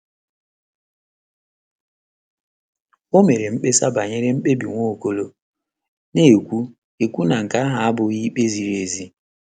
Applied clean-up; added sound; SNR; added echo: none; none; none; none.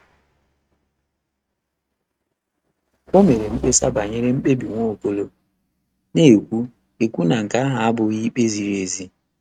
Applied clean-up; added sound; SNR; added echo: neural mask model RNNoise.